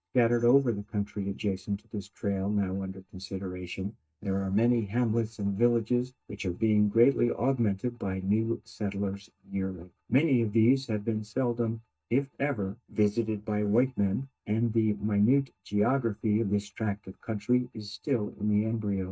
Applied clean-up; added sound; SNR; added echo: neural mask model DeepFilterNet 3.